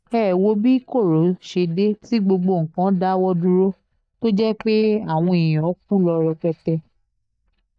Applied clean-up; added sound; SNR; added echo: neural mask model DeepFilterNet 3.